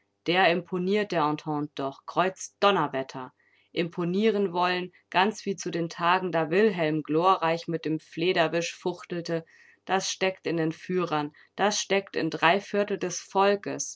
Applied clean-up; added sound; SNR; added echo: none; none; none; none.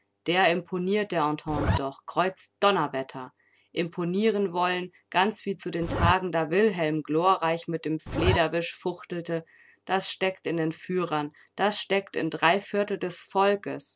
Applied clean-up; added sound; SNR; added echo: none; Zipper (clothing); -1 dB; none.